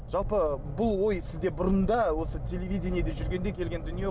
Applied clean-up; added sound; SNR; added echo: none; none; none; none.